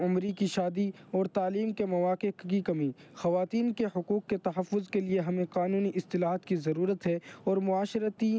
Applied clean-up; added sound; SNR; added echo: none; none; none; none.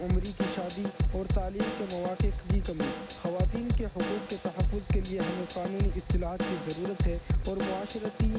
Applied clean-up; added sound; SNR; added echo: none; Drum / Drum kit; -5 dB; none.